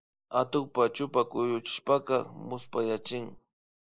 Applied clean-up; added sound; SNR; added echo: neural mask model Resemble Enhance denoiser.